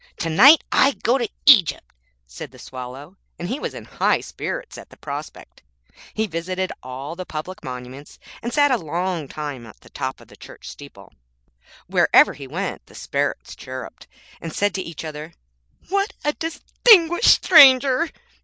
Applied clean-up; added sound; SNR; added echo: none; none; none; none.